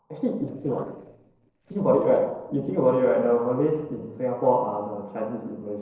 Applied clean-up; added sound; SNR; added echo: neural separator model SepFormer DNS4.